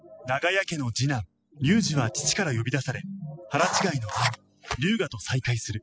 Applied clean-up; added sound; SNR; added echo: classical method spectral subtraction.